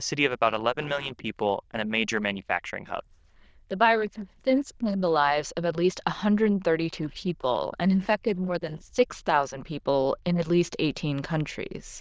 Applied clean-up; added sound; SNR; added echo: neural diffusion model UNIVERSE++.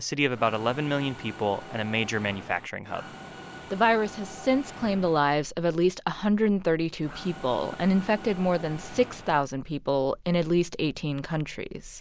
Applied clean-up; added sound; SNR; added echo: none; Mechanisms; 15 dB; none.